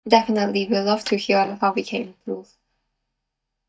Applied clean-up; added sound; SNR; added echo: neural mask model DeepFilterNet 3.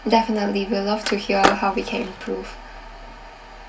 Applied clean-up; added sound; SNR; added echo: none; Skateboard; 2 dB; reverberation time 0.2 s.